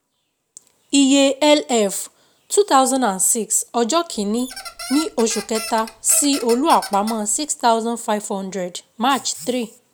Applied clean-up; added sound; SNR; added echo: none; Squeak; 13 dB; none.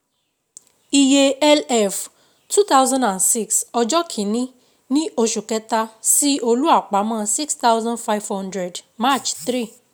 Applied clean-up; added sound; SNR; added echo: none; none; none; none.